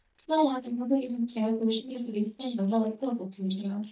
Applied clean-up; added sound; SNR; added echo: neural mask model DeepFilterNet 3.